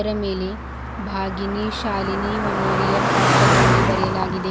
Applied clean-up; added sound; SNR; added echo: none; Car passing by; -5 dB; none.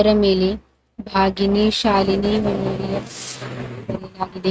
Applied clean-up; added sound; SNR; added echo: neural mask model RNNoise.